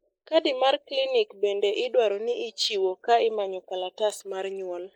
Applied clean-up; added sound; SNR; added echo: neural mask model Resemble Enhance denoiser.